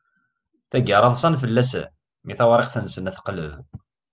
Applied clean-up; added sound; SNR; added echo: none; none; none; none.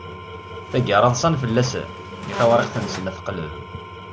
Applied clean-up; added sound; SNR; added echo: none; Squeak + Engine / Tools; 10 dB; none.